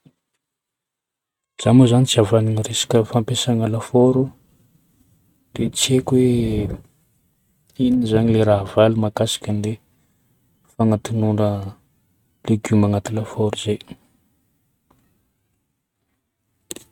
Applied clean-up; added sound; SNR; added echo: neural mask model RNNoise.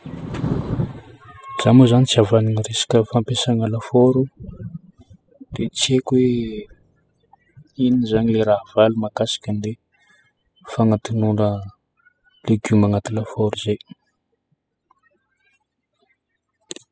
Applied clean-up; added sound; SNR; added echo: classical method spectral subtraction.